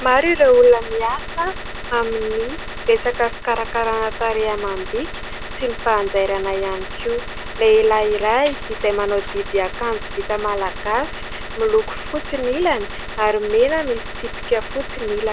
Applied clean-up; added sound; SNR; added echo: none; Gunshot, gunfire; 8 dB; none.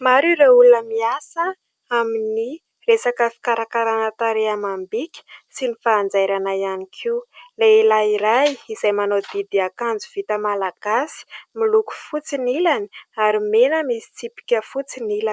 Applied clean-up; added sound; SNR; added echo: none; none; none; none.